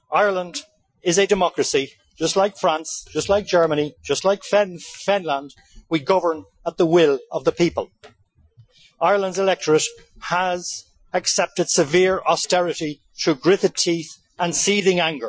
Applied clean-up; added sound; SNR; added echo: classical method Wiener filter.